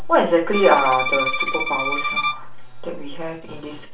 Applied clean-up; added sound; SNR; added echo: none; Bowed string instrument; 4 dB; reverberation time 0.3 s.